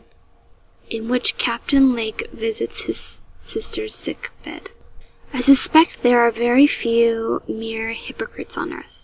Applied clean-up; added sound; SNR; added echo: none; none; none; none.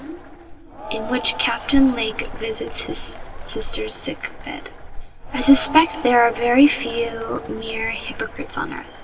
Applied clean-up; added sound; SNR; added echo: none; Crowd; 16 dB; reverberation time 1.5 s.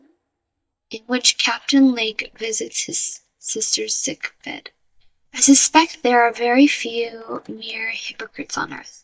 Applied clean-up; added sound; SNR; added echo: neural mask model DeepFilterNet 3.